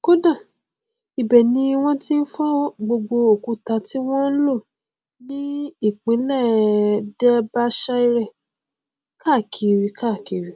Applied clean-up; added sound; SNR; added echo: none; none; none; none.